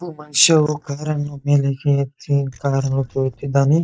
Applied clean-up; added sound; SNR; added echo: neural mask model DeepFilterNet 3.